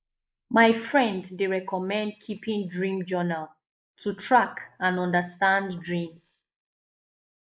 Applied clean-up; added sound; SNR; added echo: neural mask model Resemble Enhance denoiser.